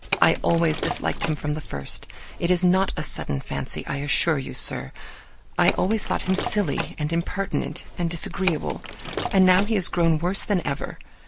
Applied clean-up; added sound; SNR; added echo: none; Liquid; 10 dB; none.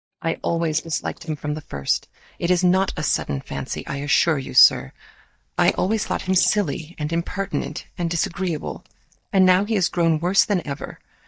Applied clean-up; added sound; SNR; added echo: neural mask model DeepFilterNet 3.